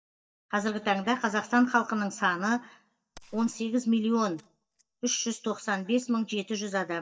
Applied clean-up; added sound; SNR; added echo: neural mask model DeepFilterNet 3.